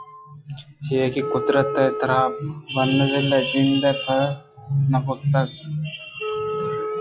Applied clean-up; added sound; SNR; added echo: classical method log-MMSE.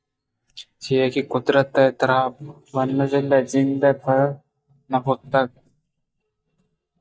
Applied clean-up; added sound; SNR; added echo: neural mask model DeepFilterNet 3.